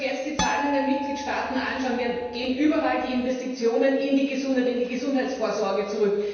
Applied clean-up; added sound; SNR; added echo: none; Harp; 8 dB; reverberation time 1.2 s.